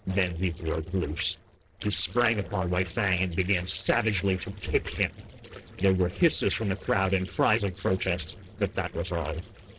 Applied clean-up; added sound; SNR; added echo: neural separator model SepFormer DNS4.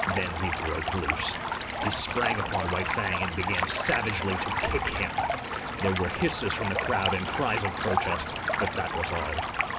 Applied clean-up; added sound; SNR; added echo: none; Stream; -1 dB; reverberation time 0.3 s.